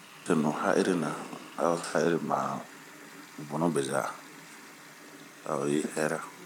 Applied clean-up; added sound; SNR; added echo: none; Water tap, faucet; 18 dB; none.